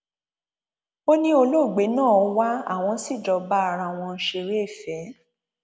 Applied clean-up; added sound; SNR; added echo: none; none; none; none.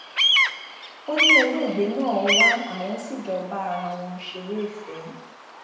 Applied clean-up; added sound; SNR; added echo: none; Bird vocalization, bird call, bird song; -3 dB; reverberation time 0.8 s.